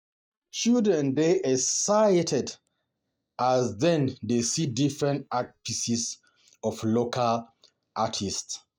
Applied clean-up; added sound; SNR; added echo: neural mask model DeepFilterNet 3.